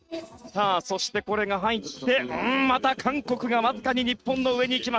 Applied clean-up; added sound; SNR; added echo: neural mask model RNNoise.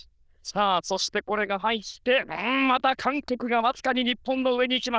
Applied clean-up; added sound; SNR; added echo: neural diffusion model UNIVERSE++.